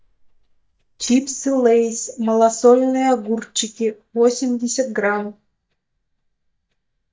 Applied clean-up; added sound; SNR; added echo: neural mask model DeepFilterNet 3.